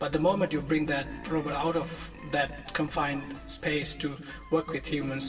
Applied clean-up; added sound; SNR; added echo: none; Burping, eructation; 20 dB; reverberation time 1.3 s.